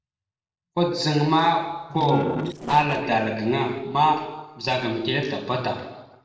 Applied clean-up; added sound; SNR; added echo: neural separator model SepFormer DNS4.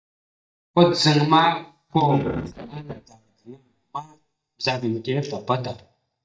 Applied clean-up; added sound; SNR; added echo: neural mask model DeepFilterNet 3.